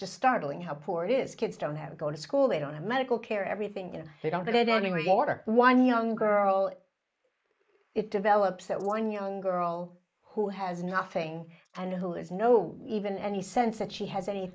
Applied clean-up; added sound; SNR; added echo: neural mask model Resemble Enhance denoiser.